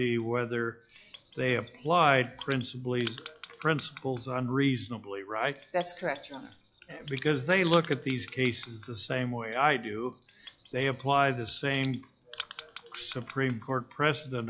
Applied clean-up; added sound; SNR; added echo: classical method log-MMSE.